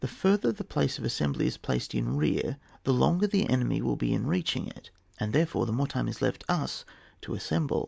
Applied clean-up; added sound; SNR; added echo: none; none; none; none.